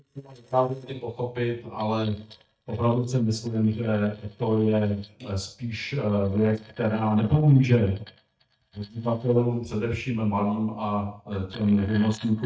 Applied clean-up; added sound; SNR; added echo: neural mask model DeepFilterNet 3.